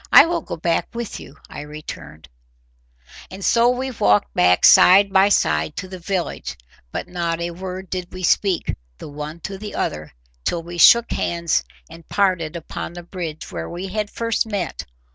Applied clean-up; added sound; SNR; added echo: none; none; none; none.